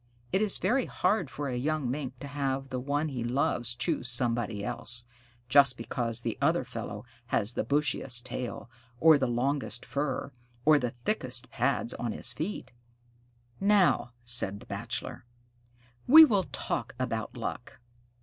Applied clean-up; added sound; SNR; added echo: none; none; none; none.